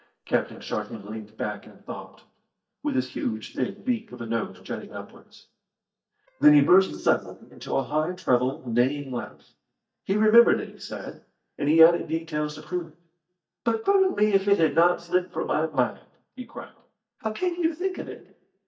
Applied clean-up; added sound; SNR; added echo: neural mask model DeepFilterNet 3.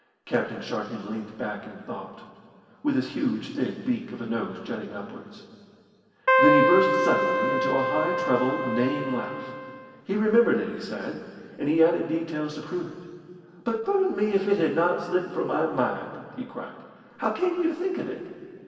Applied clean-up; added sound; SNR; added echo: none; Keyboard (musical); -3 dB; reverberation time 2.3 s.